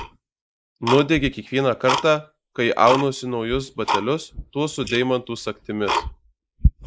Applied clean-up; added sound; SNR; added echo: neural mask model Resemble Enhance denoiser.